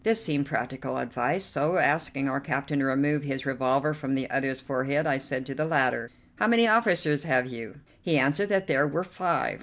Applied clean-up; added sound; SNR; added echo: none; none; none; none.